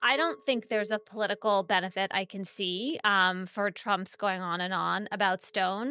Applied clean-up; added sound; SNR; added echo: neural mask model DeepFilterNet 3.